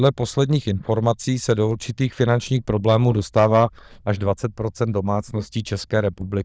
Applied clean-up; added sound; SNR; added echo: neural diffusion model UNIVERSE++.